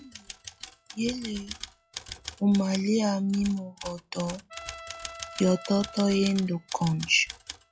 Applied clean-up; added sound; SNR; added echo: classical method log-MMSE.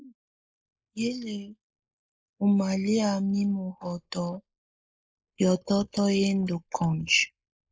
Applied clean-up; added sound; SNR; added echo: neural mask model Resemble Enhance denoiser.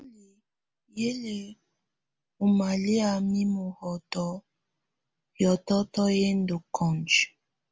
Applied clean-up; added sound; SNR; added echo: none; none; none; none.